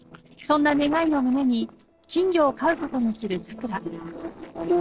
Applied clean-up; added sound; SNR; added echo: neural separator model SepFormer DNS4.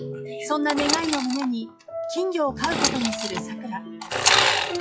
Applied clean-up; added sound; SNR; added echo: classical method log-MMSE.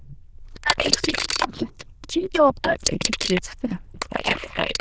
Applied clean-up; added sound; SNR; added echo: neural diffusion model UNIVERSE++.